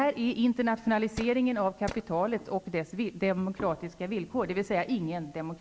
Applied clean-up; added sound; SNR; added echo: none; Tools; 13 dB; none.